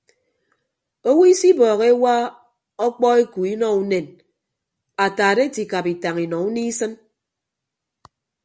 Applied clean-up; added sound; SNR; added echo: none; none; none; none.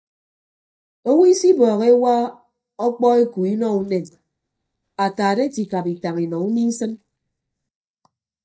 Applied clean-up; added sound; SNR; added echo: neural mask model DeepFilterNet 3.